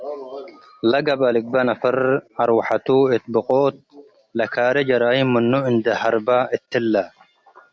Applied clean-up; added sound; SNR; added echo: none; none; none; none.